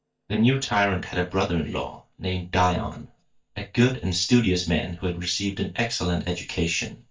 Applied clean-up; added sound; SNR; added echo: neural mask model DeepFilterNet 3.